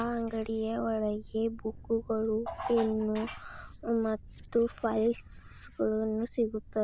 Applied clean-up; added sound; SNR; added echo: none; Thunder; 18 dB; none.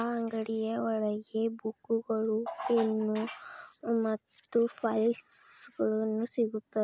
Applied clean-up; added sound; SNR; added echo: none; none; none; none.